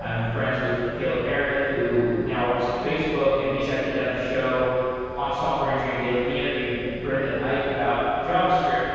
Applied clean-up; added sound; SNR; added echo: none; Bird; 15 dB; reverberation time 2.2 s.